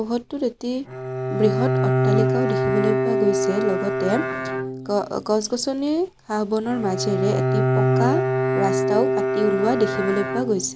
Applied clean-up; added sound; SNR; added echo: none; Bowed string instrument; -1 dB; none.